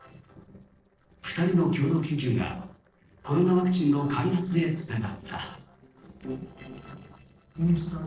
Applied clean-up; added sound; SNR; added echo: neural separator model SepFormer DNS4.